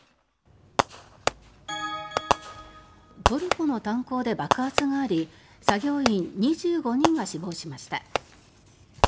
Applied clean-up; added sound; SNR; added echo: none; Fireworks; 1 dB; none.